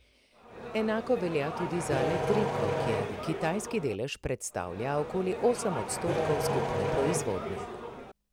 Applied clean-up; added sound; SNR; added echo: none; Accelerating, revving, vroom; 1 dB; none.